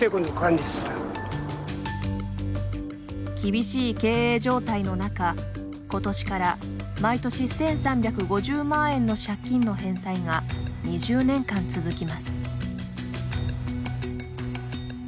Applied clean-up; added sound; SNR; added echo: none; none; none; none.